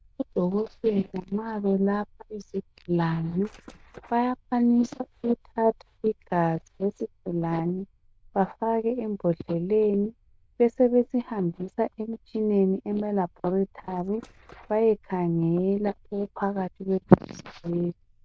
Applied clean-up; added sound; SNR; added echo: neural diffusion model UNIVERSE++.